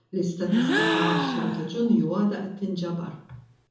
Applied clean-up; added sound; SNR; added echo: none; Gasp; 1 dB; reverberation time 0.5 s.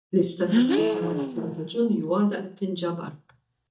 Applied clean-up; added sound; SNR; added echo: neural mask model DeepFilterNet 3.